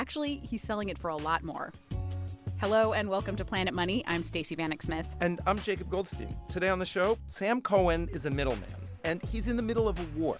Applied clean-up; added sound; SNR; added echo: none; none; none; none.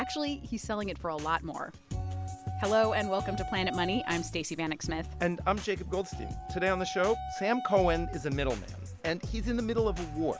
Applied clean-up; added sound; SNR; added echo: none; Wind instrument, woodwind instrument; 12 dB; none.